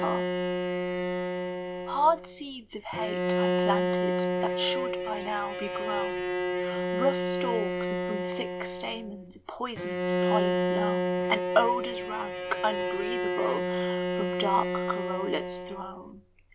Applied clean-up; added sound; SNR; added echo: none; Bowed string instrument; -3 dB; none.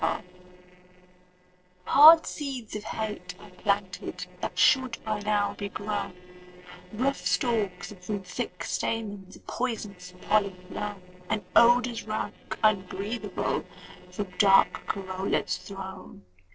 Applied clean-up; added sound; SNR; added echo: neural separator model SepFormer DNS4.